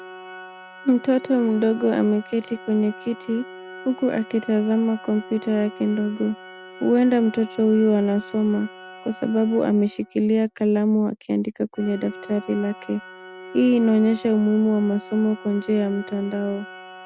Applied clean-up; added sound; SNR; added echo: none; Organ; 18 dB; none.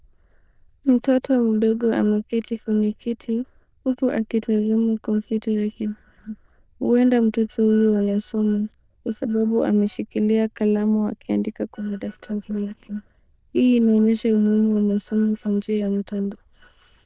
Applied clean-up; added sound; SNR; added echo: neural diffusion model UNIVERSE++.